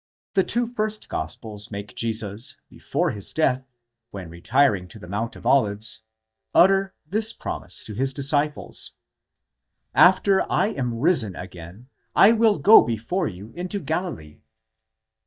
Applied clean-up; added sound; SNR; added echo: neural mask model DeepFilterNet 3.